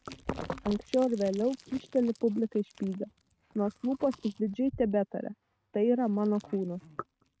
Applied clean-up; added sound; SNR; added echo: neural mask model RNNoise.